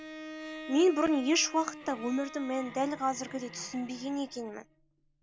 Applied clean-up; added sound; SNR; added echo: none; Bowed string instrument; 14 dB; none.